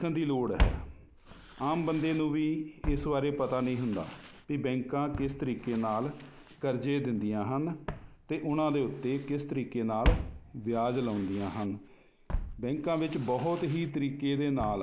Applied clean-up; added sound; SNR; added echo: none; Walk, footsteps; 7 dB; none.